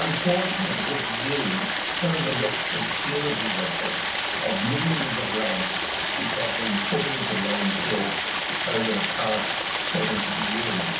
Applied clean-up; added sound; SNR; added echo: none; Stream; -2 dB; reverberation time 0.7 s.